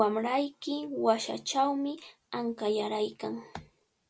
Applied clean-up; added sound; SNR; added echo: none; none; none; none.